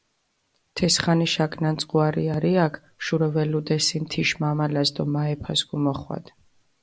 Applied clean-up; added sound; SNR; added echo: none; none; none; none.